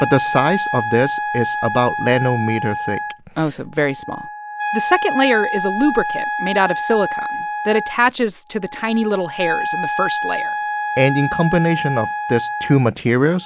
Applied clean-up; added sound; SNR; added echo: none; Wind instrument, woodwind instrument; 5 dB; none.